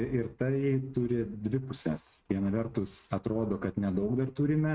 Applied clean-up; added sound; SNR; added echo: neural mask model RNNoise.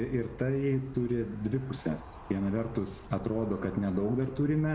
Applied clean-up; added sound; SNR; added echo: none; Aircraft; 17 dB; none.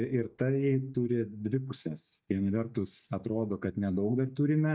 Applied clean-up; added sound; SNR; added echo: neural mask model DeepFilterNet 3.